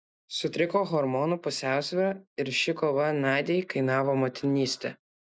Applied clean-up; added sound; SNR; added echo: none; none; none; none.